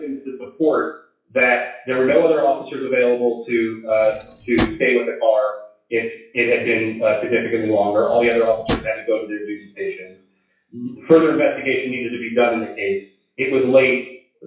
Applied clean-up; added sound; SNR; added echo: classical method WPE with log-MMSE.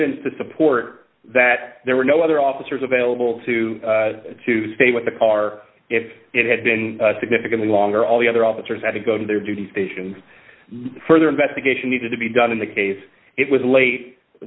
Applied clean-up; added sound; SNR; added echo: none; none; none; none.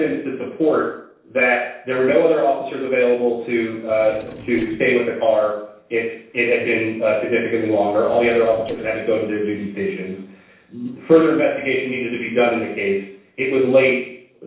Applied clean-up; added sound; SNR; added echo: neural separator model SepFormer DNS4.